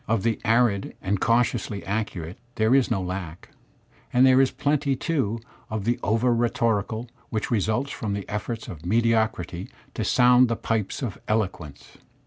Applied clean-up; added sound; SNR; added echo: none; none; none; none.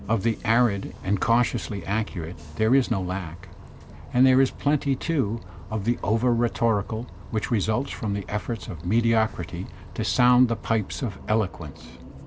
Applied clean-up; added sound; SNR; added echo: none; Bus; 15 dB; none.